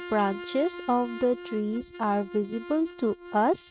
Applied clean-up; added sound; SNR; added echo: neural mask model RNNoise.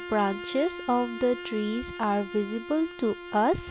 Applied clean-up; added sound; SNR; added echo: none; Bowed string instrument; 12 dB; none.